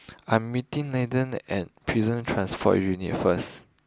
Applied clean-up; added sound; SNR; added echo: none; none; none; none.